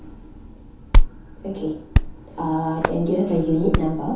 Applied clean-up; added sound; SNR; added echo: none; Hands; -3 dB; reverberation time 0.5 s.